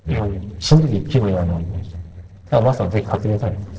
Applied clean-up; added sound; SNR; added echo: neural separator model SepFormer DNS4.